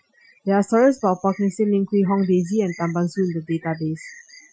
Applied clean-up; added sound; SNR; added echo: classical method Wiener filter.